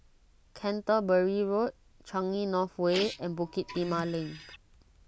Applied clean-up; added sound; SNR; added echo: none; Printer; 11 dB; none.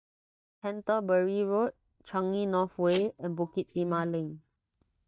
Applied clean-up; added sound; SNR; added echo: neural mask model DeepFilterNet 3.